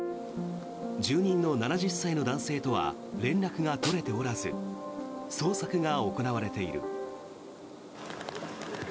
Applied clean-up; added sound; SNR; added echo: none; Snare drum; 10 dB; none.